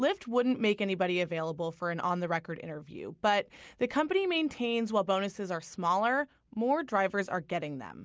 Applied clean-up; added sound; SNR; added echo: none; none; none; none.